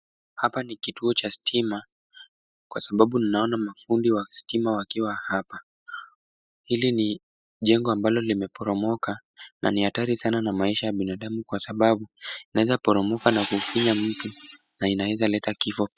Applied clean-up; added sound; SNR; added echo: classical method spectral subtraction.